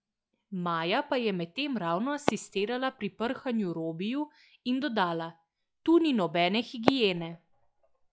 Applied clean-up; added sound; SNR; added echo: classical method log-MMSE.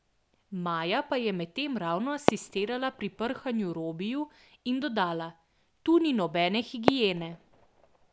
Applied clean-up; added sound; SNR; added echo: none; Fireworks; 7 dB; none.